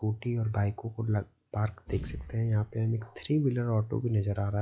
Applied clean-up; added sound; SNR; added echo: classical method log-MMSE.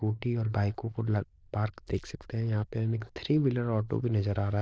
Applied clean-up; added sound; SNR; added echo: neural diffusion model UNIVERSE++.